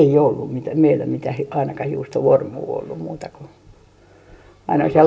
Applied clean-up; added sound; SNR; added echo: none; none; none; reverberation time 0.8 s.